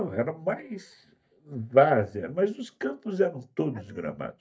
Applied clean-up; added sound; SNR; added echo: neural mask model DeepFilterNet 3.